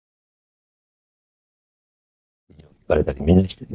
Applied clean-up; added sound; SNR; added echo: neural mask model DeepFilterNet 3.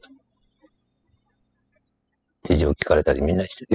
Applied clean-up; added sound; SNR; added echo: classical method spectral subtraction.